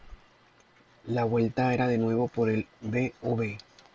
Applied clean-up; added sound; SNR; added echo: none; none; none; none.